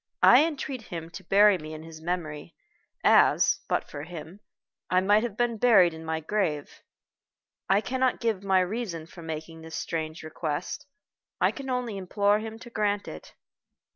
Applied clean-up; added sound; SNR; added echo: none; none; none; none.